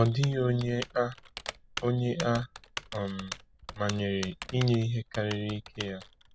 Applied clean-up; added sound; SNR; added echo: none; Typing; 13 dB; none.